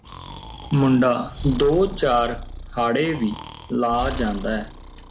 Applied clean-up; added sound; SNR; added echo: none; Breathing; 12 dB; none.